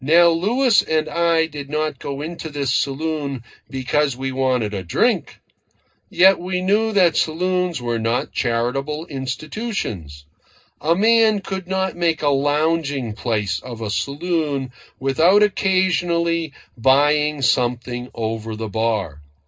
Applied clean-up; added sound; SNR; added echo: none; none; none; reverberation time 0.2 s.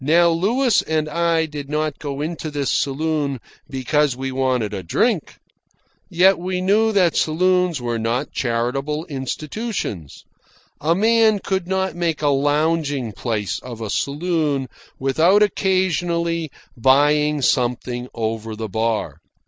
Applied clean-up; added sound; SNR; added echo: none; none; none; none.